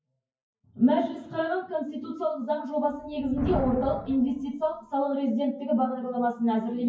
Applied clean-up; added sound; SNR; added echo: classical method WPE with log-MMSE.